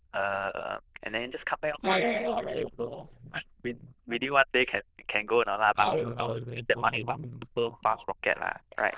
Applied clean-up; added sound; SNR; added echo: neural diffusion model UNIVERSE++.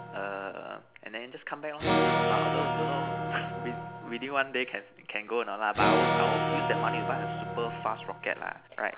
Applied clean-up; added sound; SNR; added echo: none; Electric guitar / Acoustic guitar; -3 dB; none.